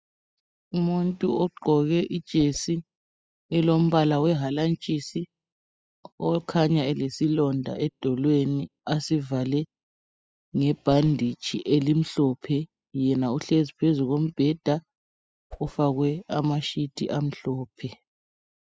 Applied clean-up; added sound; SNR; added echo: classical method spectral subtraction.